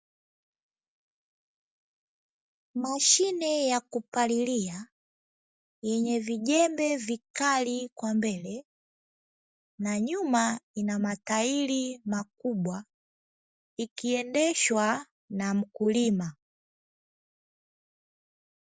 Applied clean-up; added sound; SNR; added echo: none; none; none; none.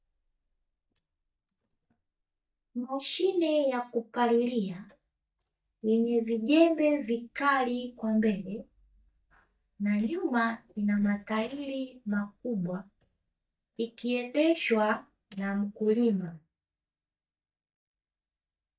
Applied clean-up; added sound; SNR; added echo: neural mask model DeepFilterNet 3.